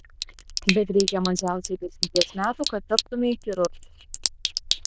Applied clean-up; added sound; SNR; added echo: neural diffusion model UNIVERSE++.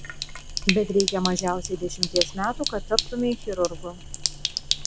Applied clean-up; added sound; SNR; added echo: none; Sink (filling or washing); 3 dB; none.